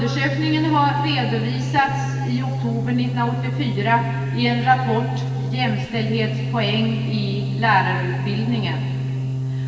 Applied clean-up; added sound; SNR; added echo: none; Organ; 1 dB; reverberation time 2.6 s.